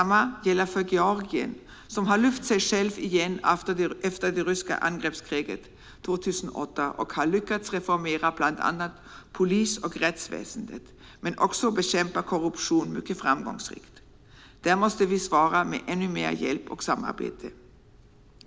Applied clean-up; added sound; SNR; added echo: none; none; none; none.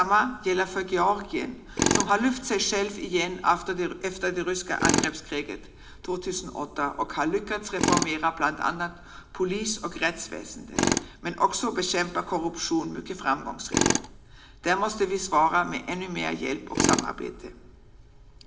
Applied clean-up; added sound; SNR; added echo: none; Tools; 5 dB; reverberation time 1.4 s.